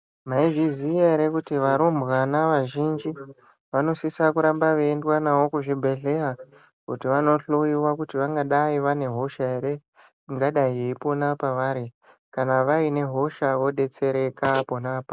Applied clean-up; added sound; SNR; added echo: none; none; none; none.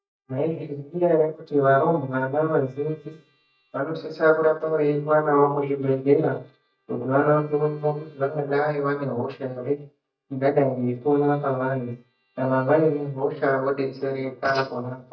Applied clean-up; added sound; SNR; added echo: neural mask model DeepFilterNet 3.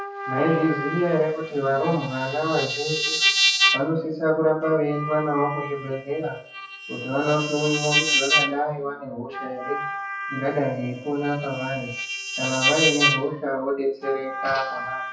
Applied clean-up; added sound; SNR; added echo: classical method WPE with log-MMSE.